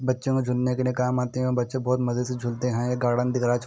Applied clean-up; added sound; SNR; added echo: none; none; none; none.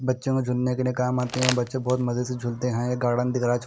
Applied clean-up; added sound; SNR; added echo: none; Crumpling, crinkling; 11 dB; none.